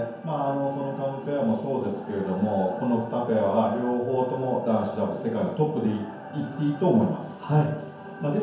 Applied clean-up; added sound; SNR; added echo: none; none; none; reverberation time 0.9 s.